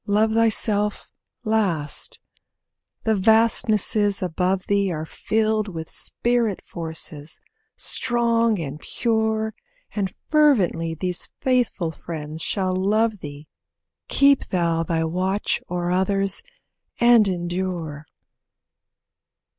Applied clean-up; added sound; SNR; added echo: none; none; none; none.